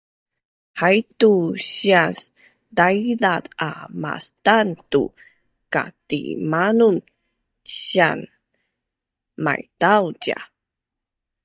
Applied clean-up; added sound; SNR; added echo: neural mask model DeepFilterNet 3.